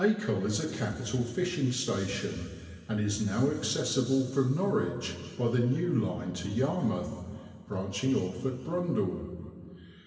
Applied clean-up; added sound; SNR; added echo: none; none; none; reverberation time 2.3 s.